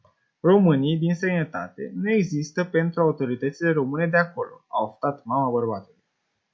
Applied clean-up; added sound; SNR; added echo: none; none; none; none.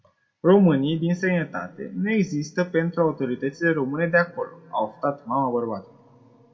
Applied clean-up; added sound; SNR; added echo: none; none; none; reverberation time 0.7 s.